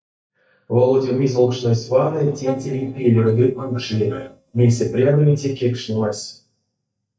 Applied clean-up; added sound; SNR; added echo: neural mask model DeepFilterNet 3.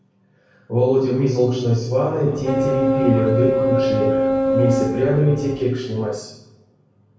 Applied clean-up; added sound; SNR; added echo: none; Boat, Water vehicle; -1 dB; reverberation time 0.6 s.